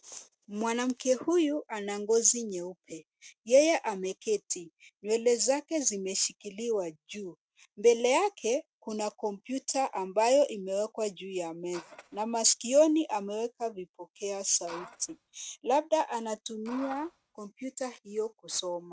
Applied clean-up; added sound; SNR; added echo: neural mask model RNNoise.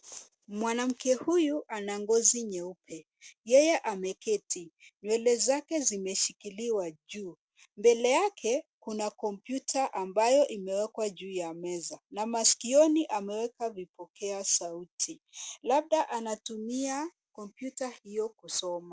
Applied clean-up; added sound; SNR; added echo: none; none; none; none.